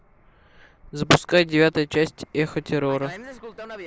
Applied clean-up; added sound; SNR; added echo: none; Fixed-wing aircraft, airplane; 19 dB; none.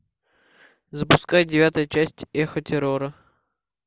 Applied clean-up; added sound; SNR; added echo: none; none; none; none.